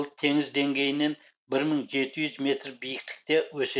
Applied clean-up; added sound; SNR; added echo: none; none; none; none.